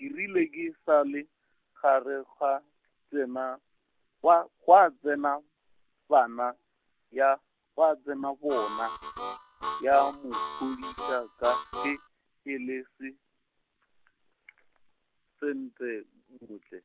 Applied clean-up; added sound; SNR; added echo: none; Harmonica; 7 dB; none.